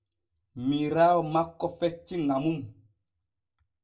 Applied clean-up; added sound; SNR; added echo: none; none; none; reverberation time 0.1 s.